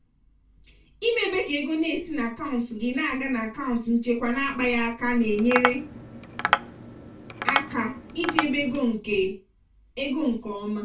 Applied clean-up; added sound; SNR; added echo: none; Tap; 2 dB; reverberation time 0.2 s.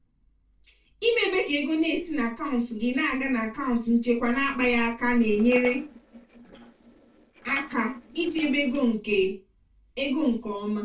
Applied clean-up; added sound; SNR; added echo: neural separator model SepFormer DNS4.